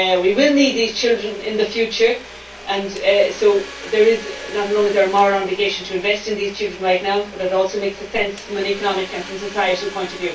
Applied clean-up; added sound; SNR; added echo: none; Domestic sounds, home sounds; 17 dB; reverberation time 0.2 s.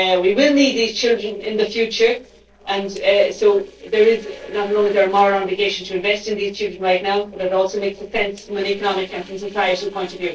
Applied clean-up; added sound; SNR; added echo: neural separator model SepFormer DNS4.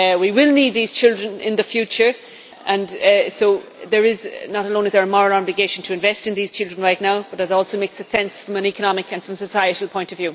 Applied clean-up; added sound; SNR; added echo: none; none; none; none.